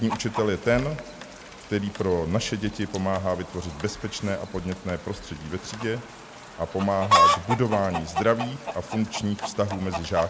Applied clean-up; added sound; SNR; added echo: none; Chicken, rooster; 3 dB; none.